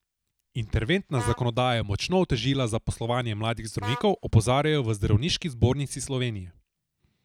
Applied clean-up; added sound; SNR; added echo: none; Vehicle horn, car horn, honking; 16 dB; none.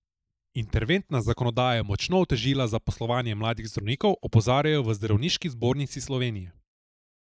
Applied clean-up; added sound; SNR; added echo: neural mask model Resemble Enhance denoiser.